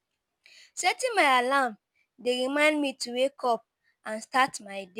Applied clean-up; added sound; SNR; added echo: none; none; none; none.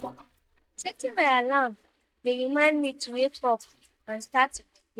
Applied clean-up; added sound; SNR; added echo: neural mask model DeepFilterNet 3.